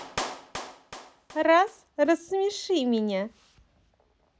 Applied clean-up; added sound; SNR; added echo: none; Clapping; 15 dB; none.